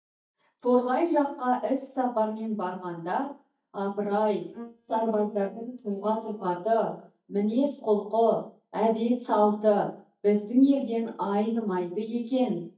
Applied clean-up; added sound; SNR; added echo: neural mask model DeepFilterNet 3.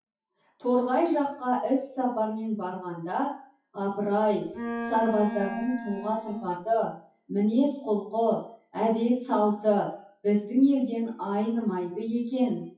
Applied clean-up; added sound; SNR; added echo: classical method WPE with log-MMSE.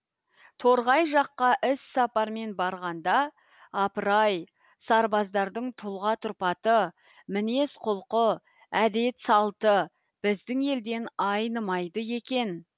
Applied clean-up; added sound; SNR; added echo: none; none; none; none.